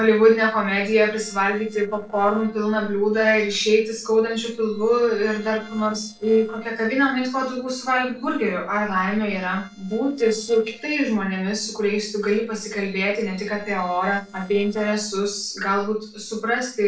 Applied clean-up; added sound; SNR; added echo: neural separator model SepFormer DNS4.